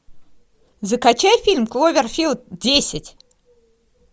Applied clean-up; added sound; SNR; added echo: none; none; none; none.